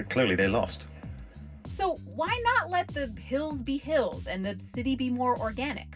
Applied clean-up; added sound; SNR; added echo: none; Bass guitar; 12 dB; reverberation time 0.4 s.